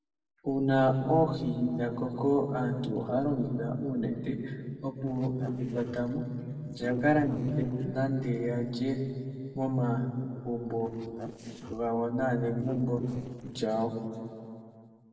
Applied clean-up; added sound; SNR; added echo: neural separator model SepFormer DNS4.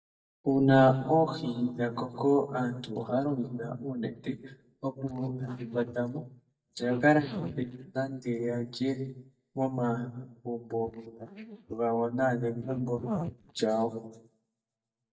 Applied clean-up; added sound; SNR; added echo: neural mask model DeepFilterNet 3.